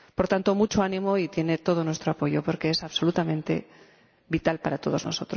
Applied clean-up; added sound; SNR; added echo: none; none; none; none.